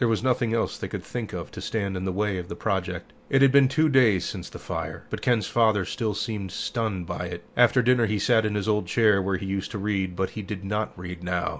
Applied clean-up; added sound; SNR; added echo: none; none; none; none.